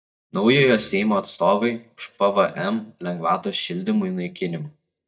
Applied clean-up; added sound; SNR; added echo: neural mask model DeepFilterNet 3.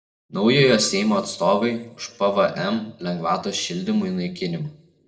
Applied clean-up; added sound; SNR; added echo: neural separator model SepFormer DNS4.